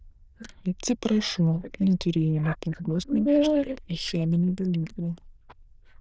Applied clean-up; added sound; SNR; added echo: neural diffusion model UNIVERSE++.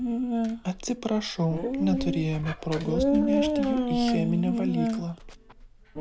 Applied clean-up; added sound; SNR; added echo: none; Dog; -1 dB; none.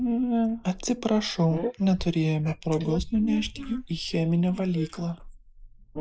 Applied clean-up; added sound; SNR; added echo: neural mask model Resemble Enhance denoiser.